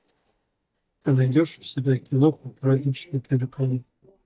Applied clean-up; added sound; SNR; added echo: neural mask model DeepFilterNet 3.